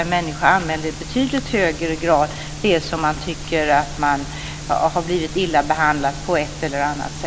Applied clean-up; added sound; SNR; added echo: none; none; none; none.